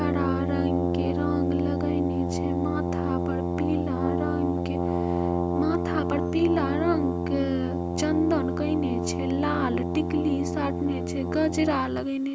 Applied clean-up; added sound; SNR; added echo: none; Brass instrument; -1 dB; none.